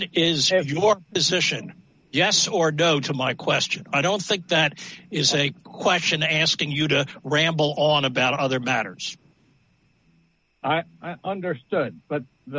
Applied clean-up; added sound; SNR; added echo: none; none; none; none.